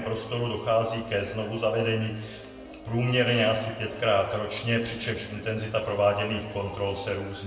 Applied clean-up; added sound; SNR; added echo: none; Piano; 20 dB; reverberation time 1.0 s.